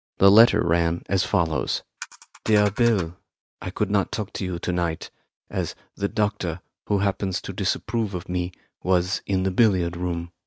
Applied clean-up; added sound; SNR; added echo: neural mask model RNNoise.